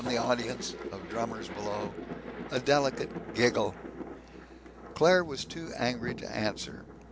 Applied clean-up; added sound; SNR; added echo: none; Thunder; 10 dB; none.